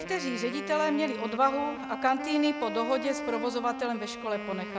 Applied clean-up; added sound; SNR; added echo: none; Wind instrument, woodwind instrument; 7 dB; none.